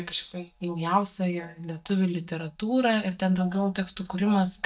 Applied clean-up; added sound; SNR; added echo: neural mask model DeepFilterNet 3.